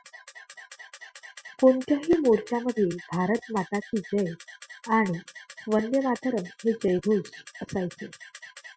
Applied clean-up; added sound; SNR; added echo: classical method Wiener filter.